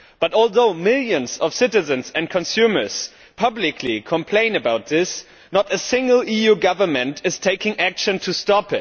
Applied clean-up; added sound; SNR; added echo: none; none; none; none.